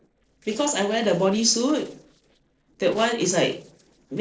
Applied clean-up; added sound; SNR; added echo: neural separator model SepFormer DNS4.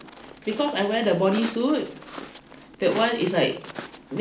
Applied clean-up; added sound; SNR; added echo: none; Walk, footsteps; 14 dB; reverberation time 0.4 s.